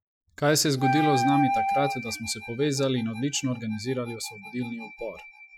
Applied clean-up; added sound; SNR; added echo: classical method Wiener filter.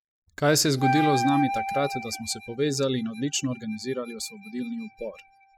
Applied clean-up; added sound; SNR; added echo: classical method spectral subtraction.